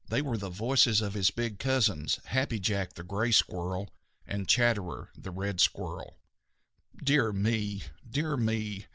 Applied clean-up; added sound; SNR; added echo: none; none; none; none.